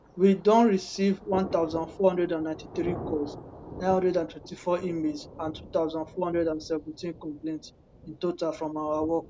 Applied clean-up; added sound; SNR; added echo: none; Thunder; 15 dB; none.